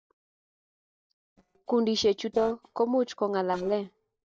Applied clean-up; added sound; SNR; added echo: neural separator model SepFormer DNS4.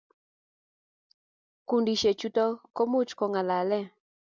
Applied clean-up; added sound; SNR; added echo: none; none; none; none.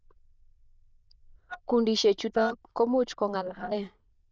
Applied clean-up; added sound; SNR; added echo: neural diffusion model UNIVERSE++.